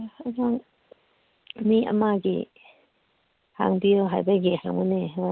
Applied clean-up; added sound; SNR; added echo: none; none; none; none.